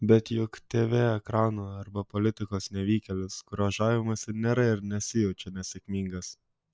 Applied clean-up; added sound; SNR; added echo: none; none; none; none.